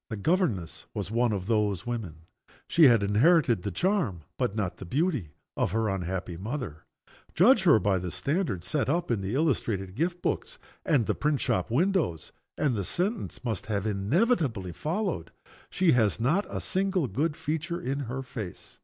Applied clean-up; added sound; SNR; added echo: none; none; none; none.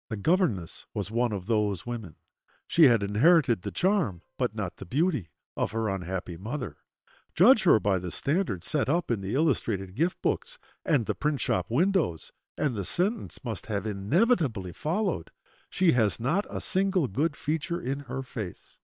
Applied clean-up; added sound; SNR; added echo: neural separator model SepFormer WHAM!.